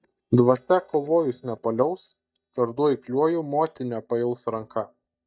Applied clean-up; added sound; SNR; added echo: neural mask model DeepFilterNet 3.